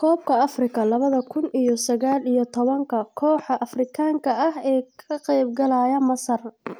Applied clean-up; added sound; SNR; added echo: none; none; none; none.